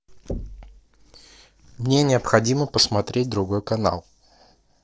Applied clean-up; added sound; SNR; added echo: neural separator model SepFormer DNS4.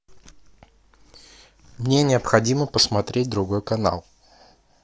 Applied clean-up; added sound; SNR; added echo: none; none; none; none.